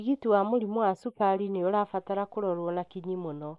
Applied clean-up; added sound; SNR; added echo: neural mask model Resemble Enhance denoiser.